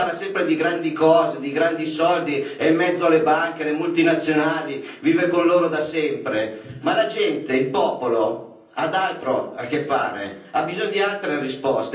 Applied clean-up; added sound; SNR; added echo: none; none; none; reverberation time 0.6 s.